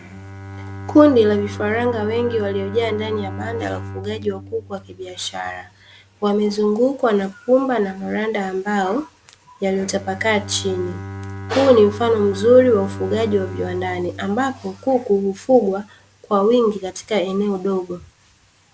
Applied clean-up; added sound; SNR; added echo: none; Bowed string instrument; 14 dB; none.